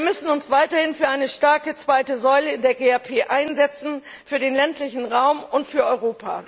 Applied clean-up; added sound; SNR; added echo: none; none; none; none.